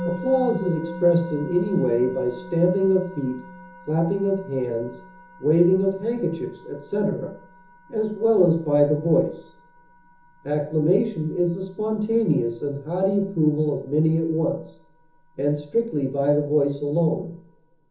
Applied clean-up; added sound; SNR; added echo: none; Musical instrument; 17 dB; reverberation time 0.7 s.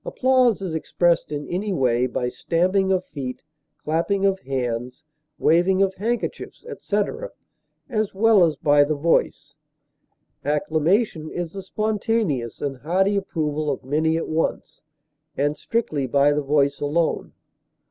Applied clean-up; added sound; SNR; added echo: none; none; none; none.